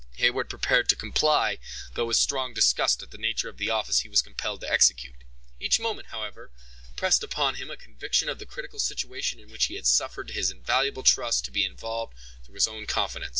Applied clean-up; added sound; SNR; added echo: none; none; none; none.